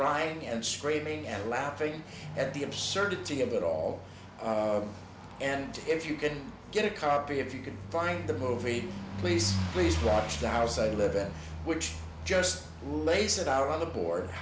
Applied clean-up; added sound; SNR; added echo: none; none; none; none.